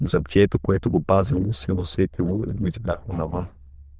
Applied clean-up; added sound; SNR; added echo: neural diffusion model UNIVERSE++.